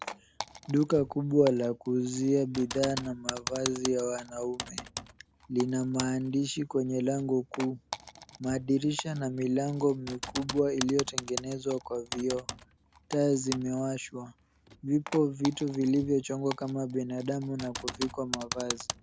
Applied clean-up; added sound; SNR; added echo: none; Typing; 11 dB; none.